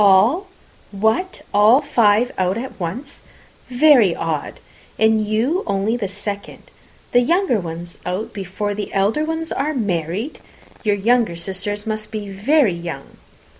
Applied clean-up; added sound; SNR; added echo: none; none; none; none.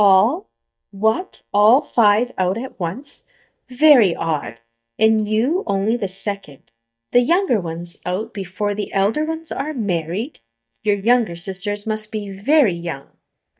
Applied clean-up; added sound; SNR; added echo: neural mask model DeepFilterNet 3.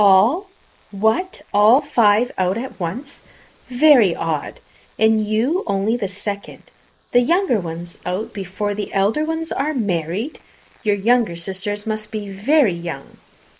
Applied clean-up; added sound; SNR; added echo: neural mask model Resemble Enhance denoiser.